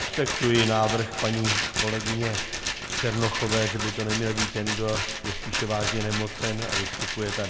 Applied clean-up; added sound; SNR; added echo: none; Rattle; 2 dB; none.